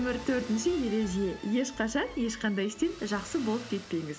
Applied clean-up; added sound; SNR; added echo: none; Motor vehicle (road); 18 dB; none.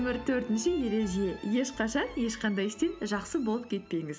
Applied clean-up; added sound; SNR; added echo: none; none; none; none.